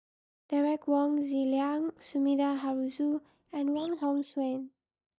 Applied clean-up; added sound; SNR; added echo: neural mask model DeepFilterNet 3.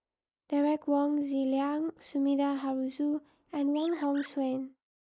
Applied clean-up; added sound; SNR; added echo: neural mask model Resemble Enhance denoiser.